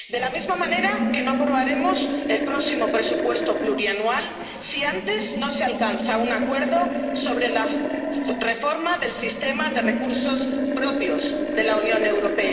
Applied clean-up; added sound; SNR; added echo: neural separator model SepFormer DNS4.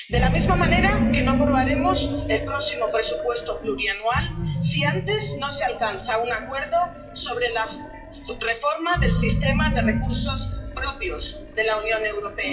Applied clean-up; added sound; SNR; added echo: classical method WPE with log-MMSE.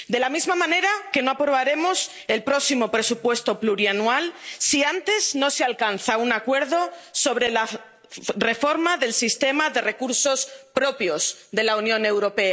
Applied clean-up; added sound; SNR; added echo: none; none; none; none.